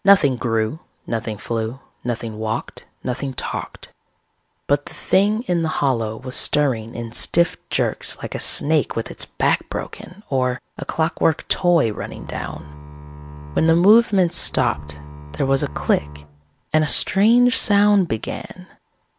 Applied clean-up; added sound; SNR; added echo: none; Bowed string instrument; 15 dB; none.